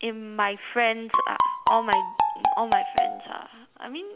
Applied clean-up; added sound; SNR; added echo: none; Marimba, xylophone; -4 dB; none.